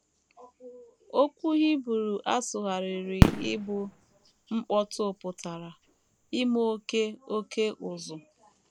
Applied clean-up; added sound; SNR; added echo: none; Fireworks; 0 dB; none.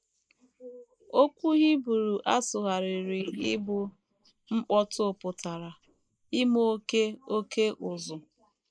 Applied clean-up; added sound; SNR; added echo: neural mask model Resemble Enhance denoiser.